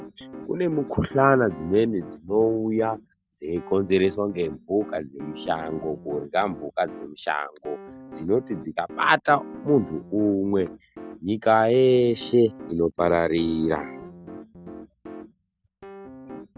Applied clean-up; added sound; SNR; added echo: none; Piano; 16 dB; none.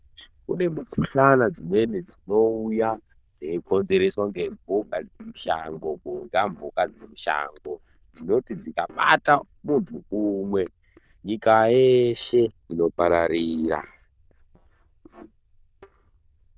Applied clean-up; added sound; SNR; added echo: neural diffusion model UNIVERSE++.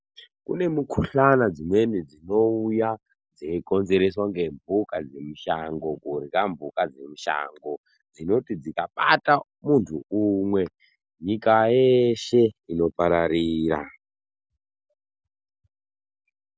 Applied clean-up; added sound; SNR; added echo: none; none; none; none.